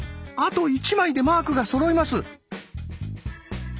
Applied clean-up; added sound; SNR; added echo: none; none; none; none.